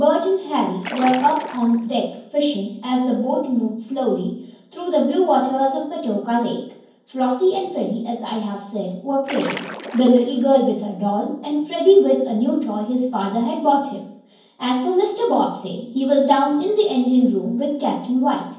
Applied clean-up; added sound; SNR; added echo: none; Splash, splatter; 12 dB; reverberation time 0.9 s.